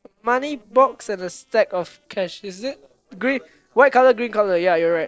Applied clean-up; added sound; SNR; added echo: neural separator model SepFormer DNS4.